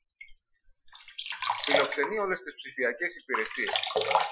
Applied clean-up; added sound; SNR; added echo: classical method Wiener filter.